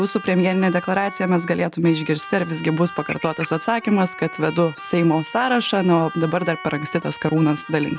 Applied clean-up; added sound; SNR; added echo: none; Keyboard (musical); 15 dB; none.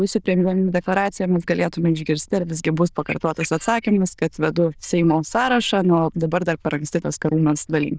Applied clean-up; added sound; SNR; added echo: neural diffusion model UNIVERSE++.